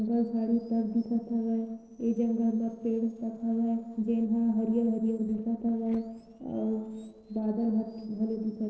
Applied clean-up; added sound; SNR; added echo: neural separator model SepFormer DNS4.